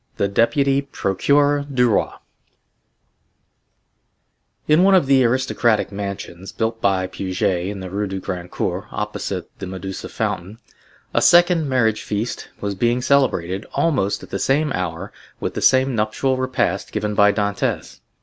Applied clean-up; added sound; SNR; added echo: none; none; none; none.